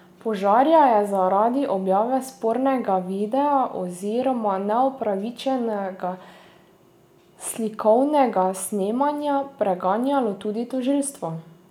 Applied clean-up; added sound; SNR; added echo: none; none; none; none.